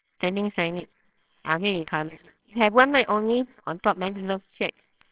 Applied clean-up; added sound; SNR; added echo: neural separator model SepFormer WHAMR!.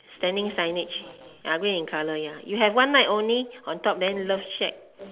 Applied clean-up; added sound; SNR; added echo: none; none; none; none.